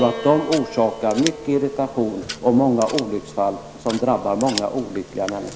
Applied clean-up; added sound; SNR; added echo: none; Scissors + Piano; 13 dB; none.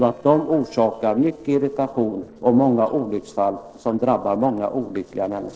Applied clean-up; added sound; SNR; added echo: neural separator model SepFormer DNS4.